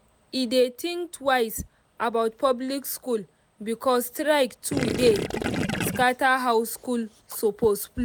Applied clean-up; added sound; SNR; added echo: none; Gurgling / Liquid; 2 dB; none.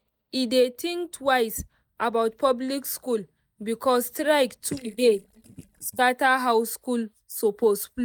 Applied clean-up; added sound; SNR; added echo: neural mask model DeepFilterNet 3.